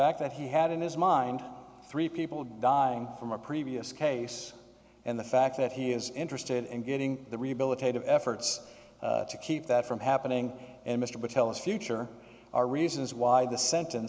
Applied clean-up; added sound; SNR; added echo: none; none; none; none.